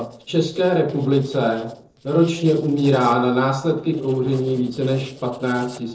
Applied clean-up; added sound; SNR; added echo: neural separator model SepFormer DNS4.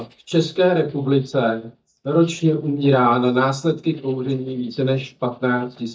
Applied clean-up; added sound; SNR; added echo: neural mask model DeepFilterNet 3.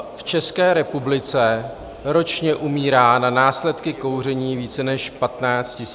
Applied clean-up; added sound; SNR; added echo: none; none; none; none.